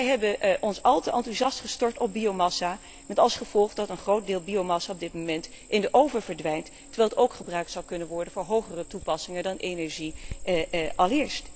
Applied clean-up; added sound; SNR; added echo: none; Cricket; 16 dB; none.